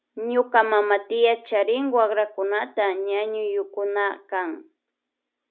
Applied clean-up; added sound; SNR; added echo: none; none; none; none.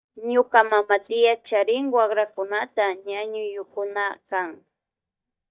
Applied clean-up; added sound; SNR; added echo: neural mask model DeepFilterNet 3.